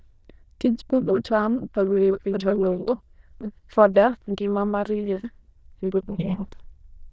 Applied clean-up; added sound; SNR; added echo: neural diffusion model UNIVERSE++.